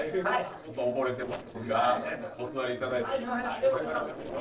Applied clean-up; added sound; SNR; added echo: neural separator model SepFormer DNS4.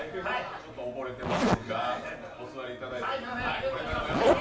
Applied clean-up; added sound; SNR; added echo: none; Zipper (clothing); -1 dB; reverberation time 0.3 s.